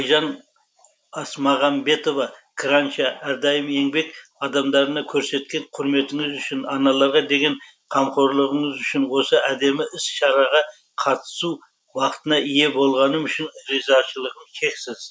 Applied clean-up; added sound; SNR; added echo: none; none; none; none.